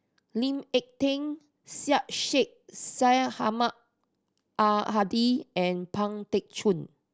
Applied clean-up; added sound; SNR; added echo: none; none; none; none.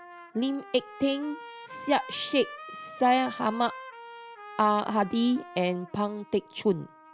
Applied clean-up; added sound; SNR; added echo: none; Trumpet; 16 dB; none.